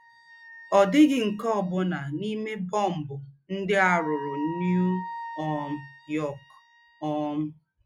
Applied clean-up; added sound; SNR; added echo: classical method log-MMSE.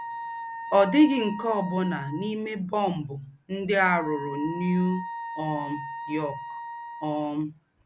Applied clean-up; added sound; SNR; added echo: none; Wind instrument, woodwind instrument; 11 dB; none.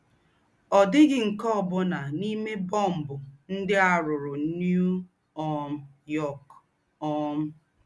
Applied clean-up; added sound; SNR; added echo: none; none; none; none.